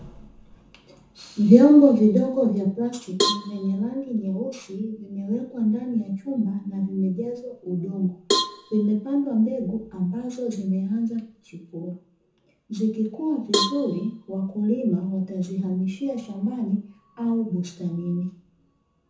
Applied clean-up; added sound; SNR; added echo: none; Cowbell; 7 dB; reverberation time 0.6 s.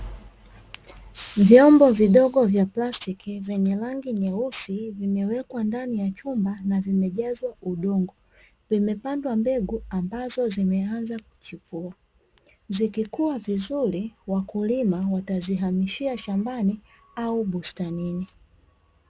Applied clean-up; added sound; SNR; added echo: none; none; none; none.